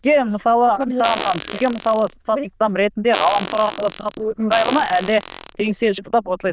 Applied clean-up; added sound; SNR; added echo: neural diffusion model UNIVERSE++.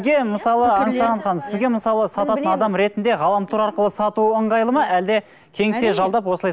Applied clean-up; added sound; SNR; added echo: none; none; none; none.